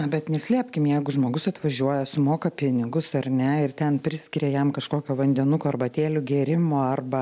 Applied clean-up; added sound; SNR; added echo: none; none; none; none.